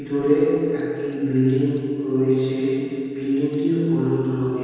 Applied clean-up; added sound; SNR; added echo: none; Bell; 19 dB; reverberation time 2.1 s.